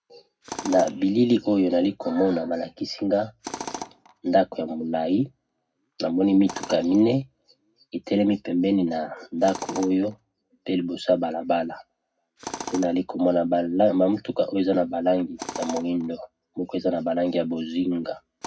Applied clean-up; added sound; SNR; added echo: none; Tools; 17 dB; reverberation time 0.3 s.